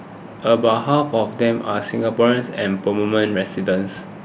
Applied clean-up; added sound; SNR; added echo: none; none; none; none.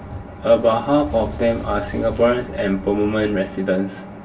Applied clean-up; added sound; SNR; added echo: none; Fire; 15 dB; reverberation time 0.2 s.